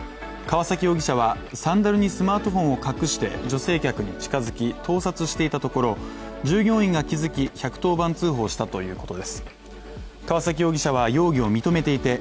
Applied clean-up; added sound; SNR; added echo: none; none; none; none.